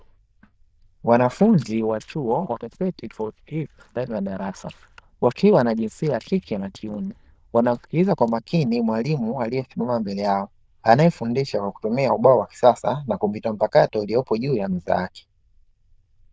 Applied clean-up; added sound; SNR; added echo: neural diffusion model UNIVERSE++.